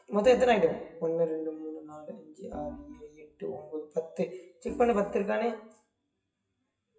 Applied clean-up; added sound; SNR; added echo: classical method WPE with log-MMSE.